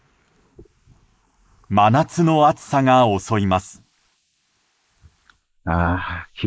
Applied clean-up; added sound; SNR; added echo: neural mask model Resemble Enhance denoiser.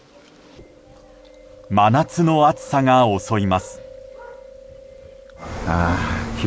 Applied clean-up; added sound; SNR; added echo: none; Chewing, mastication; 20 dB; none.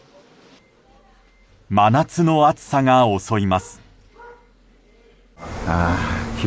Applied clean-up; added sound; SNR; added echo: none; none; none; none.